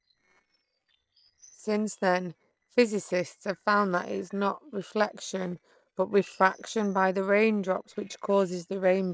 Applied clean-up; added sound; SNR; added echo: neural separator model SepFormer DNS4.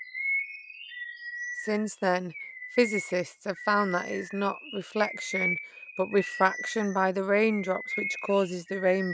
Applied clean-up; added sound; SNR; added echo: none; Bird vocalization, bird call, bird song; 8 dB; none.